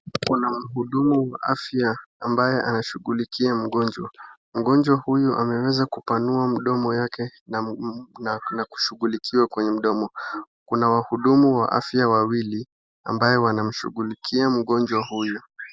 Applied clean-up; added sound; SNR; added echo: none; none; none; none.